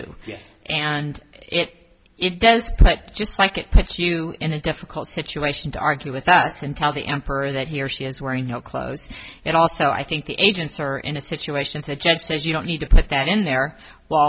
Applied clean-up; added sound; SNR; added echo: none; none; none; none.